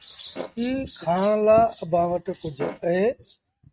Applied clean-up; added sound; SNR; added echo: neural mask model RNNoise.